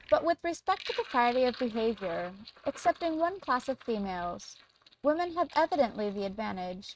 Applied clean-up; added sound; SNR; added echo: neural mask model RNNoise.